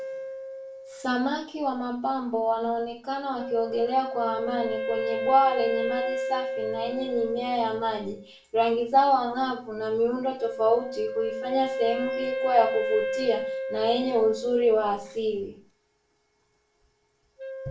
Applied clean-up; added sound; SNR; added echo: none; Wind instrument, woodwind instrument; 7 dB; reverberation time 0.3 s.